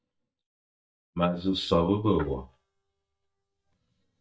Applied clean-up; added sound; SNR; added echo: neural mask model DeepFilterNet 3.